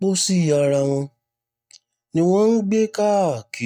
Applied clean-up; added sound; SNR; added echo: neural mask model DeepFilterNet 3.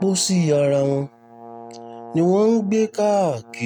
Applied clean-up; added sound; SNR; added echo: neural mask model RNNoise.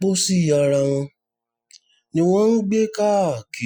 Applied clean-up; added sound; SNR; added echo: classical method Wiener filter.